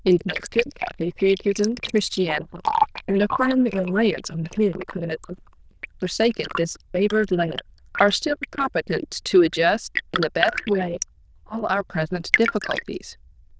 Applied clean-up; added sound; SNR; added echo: neural diffusion model UNIVERSE++.